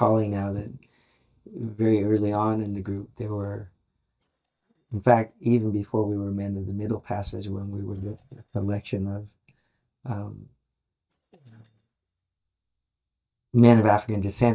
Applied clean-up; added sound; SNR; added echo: neural mask model DeepFilterNet 3.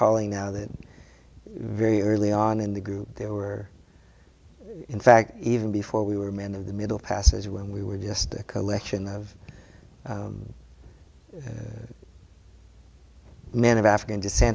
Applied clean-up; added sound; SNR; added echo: none; none; none; none.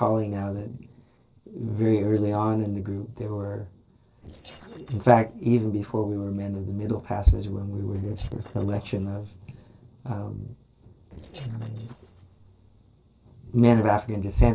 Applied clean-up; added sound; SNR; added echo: neural separator model SepFormer DNS4.